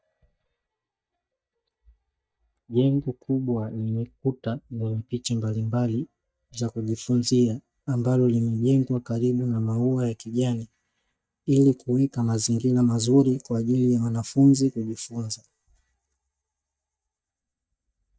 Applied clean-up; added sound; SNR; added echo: neural mask model DeepFilterNet 3.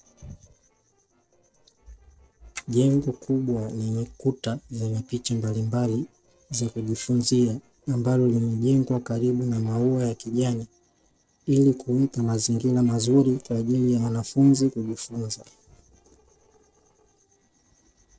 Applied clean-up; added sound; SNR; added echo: neural separator model SepFormer DNS4.